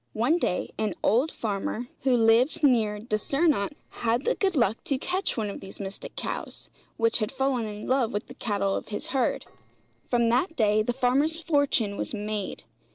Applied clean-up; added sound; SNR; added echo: neural separator model SepFormer DNS4.